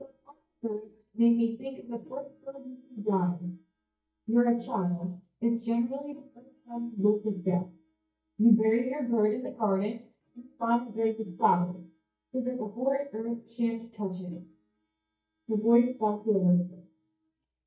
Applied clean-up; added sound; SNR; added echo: neural mask model DeepFilterNet 3.